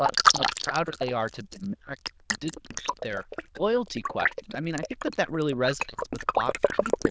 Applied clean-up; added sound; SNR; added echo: neural diffusion model UNIVERSE++.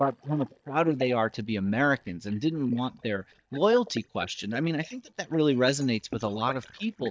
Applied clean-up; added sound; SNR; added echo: neural mask model DeepFilterNet 3.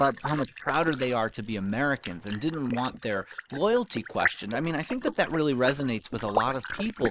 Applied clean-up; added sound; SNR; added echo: neural mask model Resemble Enhance denoiser.